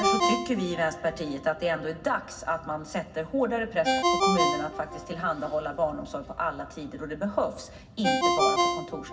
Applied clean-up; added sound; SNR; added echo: none; Ringtone; 0 dB; reverberation time 0.4 s.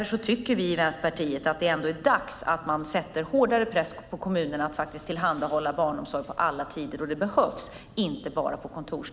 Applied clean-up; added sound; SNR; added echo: none; none; none; none.